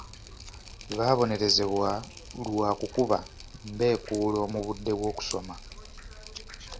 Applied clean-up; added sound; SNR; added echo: none; Drip; 14 dB; none.